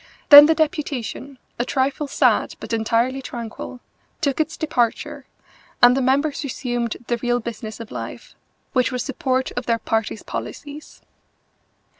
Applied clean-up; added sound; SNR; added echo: none; none; none; none.